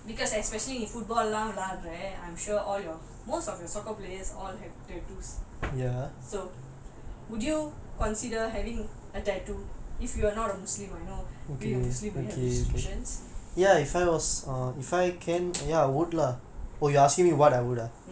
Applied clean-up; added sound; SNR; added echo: none; none; none; none.